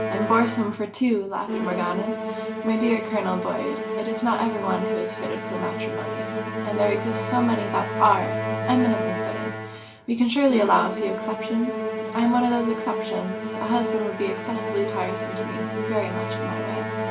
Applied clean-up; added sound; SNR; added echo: none; Musical instrument; 3 dB; reverberation time 0.2 s.